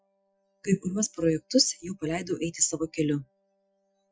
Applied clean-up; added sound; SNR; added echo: classical method Wiener filter.